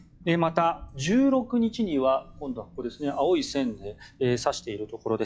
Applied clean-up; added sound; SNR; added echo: classical method log-MMSE.